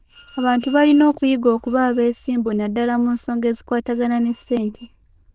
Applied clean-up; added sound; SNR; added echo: neural diffusion model UNIVERSE++.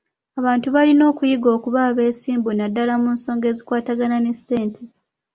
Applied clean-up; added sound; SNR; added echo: none; none; none; none.